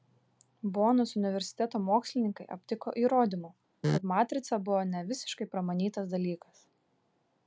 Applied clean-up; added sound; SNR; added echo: none; none; none; none.